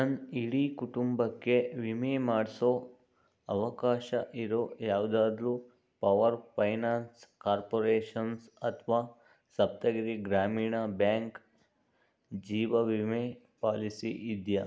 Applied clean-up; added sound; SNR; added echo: none; none; none; none.